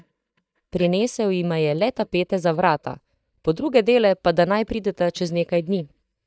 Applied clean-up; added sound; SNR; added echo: neural mask model DeepFilterNet 3.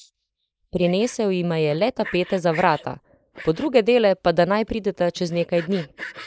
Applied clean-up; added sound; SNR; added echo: neural mask model Resemble Enhance denoiser.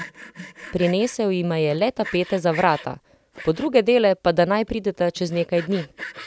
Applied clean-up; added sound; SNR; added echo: none; Sawing; 18 dB; none.